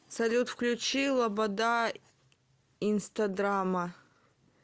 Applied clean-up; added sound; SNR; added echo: none; none; none; none.